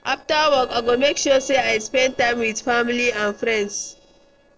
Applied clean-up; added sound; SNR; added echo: neural separator model SepFormer DNS4.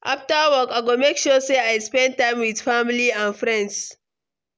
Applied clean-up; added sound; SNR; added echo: none; none; none; none.